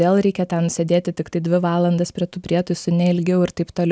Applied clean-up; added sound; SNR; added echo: none; none; none; none.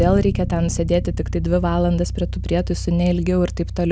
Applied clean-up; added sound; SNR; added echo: none; Bass guitar; 5 dB; none.